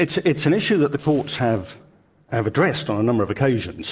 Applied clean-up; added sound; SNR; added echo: neural separator model SepFormer DNS4.